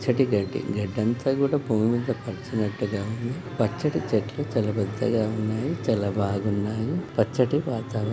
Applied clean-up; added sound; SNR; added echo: none; none; none; none.